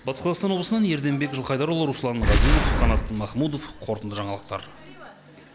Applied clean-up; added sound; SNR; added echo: none; Boom; -3 dB; none.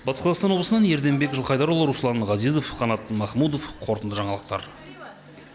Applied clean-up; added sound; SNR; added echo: none; none; none; none.